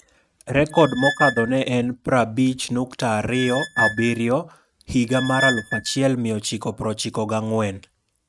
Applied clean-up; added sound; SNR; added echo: neural mask model RNNoise.